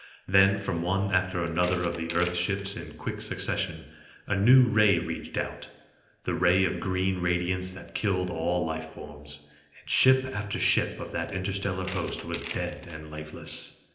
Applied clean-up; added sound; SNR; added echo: none; Tools; 14 dB; reverberation time 0.9 s.